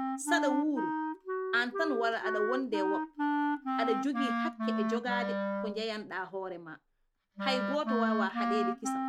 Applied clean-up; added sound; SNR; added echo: none; Wind instrument, woodwind instrument; -1 dB; none.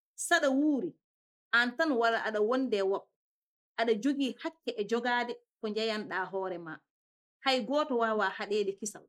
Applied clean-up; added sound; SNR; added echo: neural mask model Resemble Enhance denoiser.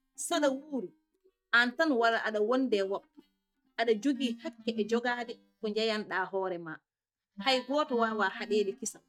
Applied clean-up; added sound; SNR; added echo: neural mask model DeepFilterNet 3.